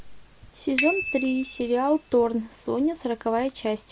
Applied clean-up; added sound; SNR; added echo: none; Bicycle bell; 0 dB; none.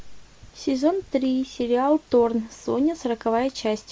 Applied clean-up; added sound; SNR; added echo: none; none; none; none.